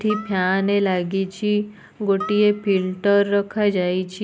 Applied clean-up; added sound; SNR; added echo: none; Harp; 18 dB; none.